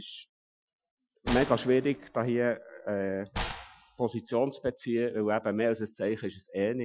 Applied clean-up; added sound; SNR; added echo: classical method Wiener filter.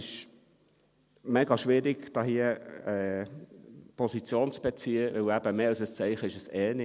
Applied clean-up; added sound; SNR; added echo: none; none; none; none.